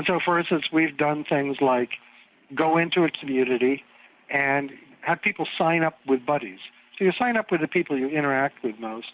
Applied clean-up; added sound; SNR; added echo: none; none; none; none.